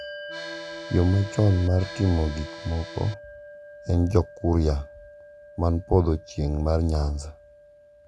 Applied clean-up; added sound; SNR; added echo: none; Accordion + Bell; 16 dB; none.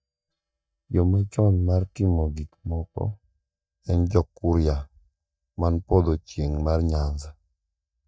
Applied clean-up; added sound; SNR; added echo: neural mask model DeepFilterNet 3.